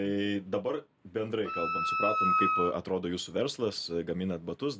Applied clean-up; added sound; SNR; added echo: none; Wind instrument, woodwind instrument; -3 dB; none.